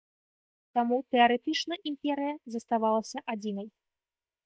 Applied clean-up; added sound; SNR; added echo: neural mask model DeepFilterNet 3.